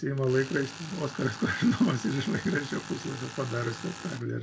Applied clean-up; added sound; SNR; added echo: none; Tools; 14 dB; reverberation time 0.2 s.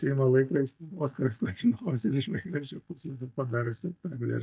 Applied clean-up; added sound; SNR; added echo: neural mask model DeepFilterNet 3.